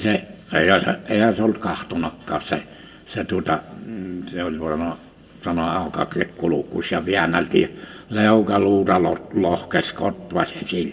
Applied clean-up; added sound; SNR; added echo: none; none; none; reverberation time 1.1 s.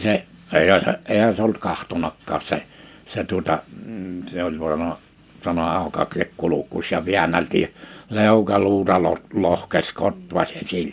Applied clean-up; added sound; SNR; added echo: none; none; none; none.